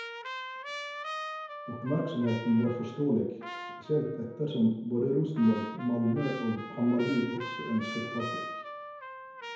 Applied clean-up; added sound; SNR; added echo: none; Trumpet; 10 dB; reverberation time 0.9 s.